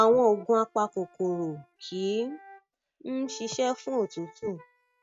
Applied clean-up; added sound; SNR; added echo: neural mask model RNNoise.